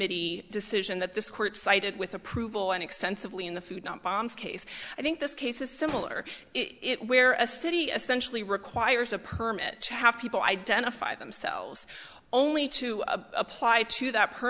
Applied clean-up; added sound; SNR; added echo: none; Explosion; 15 dB; none.